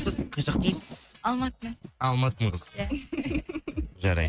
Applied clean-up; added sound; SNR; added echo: neural mask model RNNoise.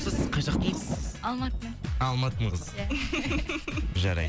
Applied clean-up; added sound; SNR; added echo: none; Thunder; 6 dB; none.